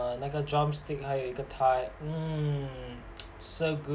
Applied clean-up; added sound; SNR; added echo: none; none; none; none.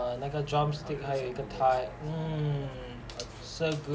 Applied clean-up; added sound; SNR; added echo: none; Burping, eructation; 13 dB; none.